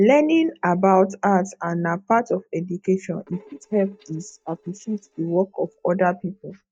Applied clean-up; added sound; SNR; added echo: neural mask model DeepFilterNet 3.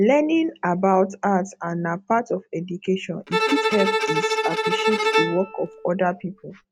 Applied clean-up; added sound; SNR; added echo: none; Bowed string instrument; 1 dB; none.